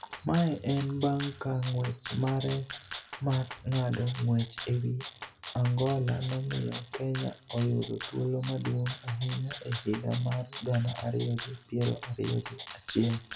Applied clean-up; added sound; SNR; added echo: none; Rattle (instrument); 12 dB; reverberation time 0.4 s.